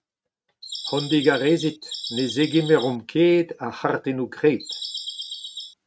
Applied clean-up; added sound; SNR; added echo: neural mask model RNNoise.